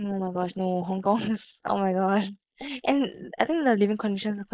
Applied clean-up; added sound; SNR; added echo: neural mask model Resemble Enhance denoiser.